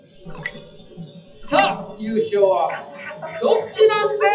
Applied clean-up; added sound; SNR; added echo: classical method WPE with log-MMSE.